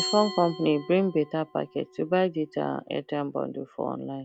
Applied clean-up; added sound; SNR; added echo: none; Glass; 14 dB; none.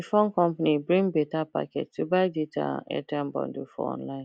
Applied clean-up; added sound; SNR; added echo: none; none; none; none.